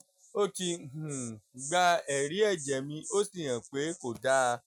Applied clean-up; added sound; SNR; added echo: neural mask model RNNoise.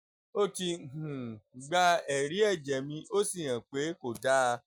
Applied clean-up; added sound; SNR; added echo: neural mask model DeepFilterNet 3.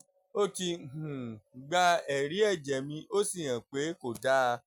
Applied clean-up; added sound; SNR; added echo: none; none; none; none.